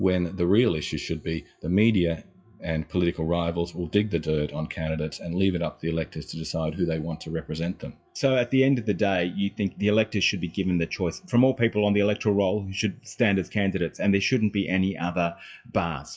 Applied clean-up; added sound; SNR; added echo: classical method WPE with log-MMSE.